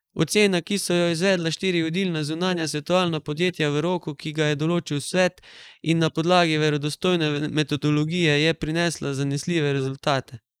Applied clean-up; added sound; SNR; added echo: neural mask model Resemble Enhance denoiser.